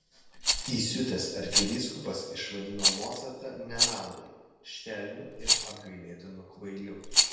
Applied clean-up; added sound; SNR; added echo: none; Rattle; -4 dB; reverberation time 1.1 s.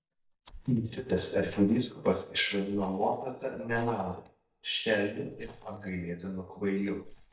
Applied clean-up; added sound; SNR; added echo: neural mask model DeepFilterNet 3.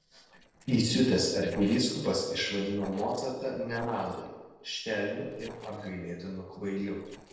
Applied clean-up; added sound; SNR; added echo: neural separator model SepFormer DNS4.